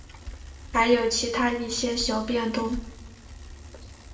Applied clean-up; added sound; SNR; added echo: none; Bicycle; 14 dB; reverberation time 0.6 s.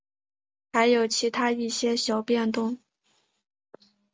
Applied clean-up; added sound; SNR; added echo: none; none; none; none.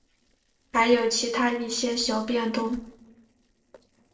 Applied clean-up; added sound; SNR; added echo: neural separator model SepFormer DNS4.